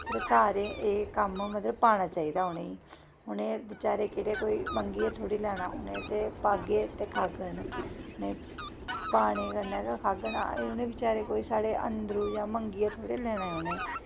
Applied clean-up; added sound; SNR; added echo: none; Fowl; 10 dB; none.